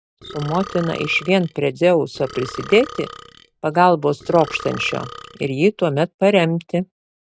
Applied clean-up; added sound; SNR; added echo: none; Burping, eructation; 16 dB; none.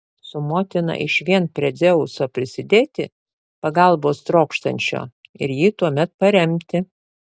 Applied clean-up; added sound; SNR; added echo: none; none; none; none.